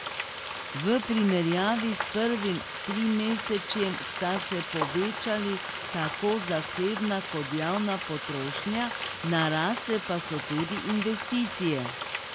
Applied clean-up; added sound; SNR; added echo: none; Frying (food); 5 dB; none.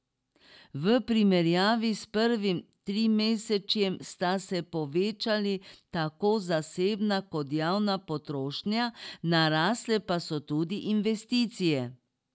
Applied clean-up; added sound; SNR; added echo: none; none; none; none.